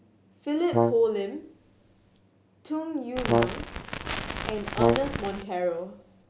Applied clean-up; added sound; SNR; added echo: none; Brass instrument + Crackle; -2 dB; none.